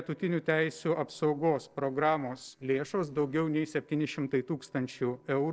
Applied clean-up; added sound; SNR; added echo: neural separator model SepFormer DNS4.